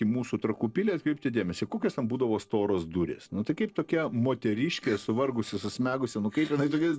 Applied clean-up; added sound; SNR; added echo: neural separator model SepFormer DNS4.